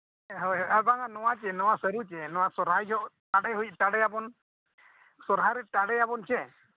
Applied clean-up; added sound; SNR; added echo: none; none; none; none.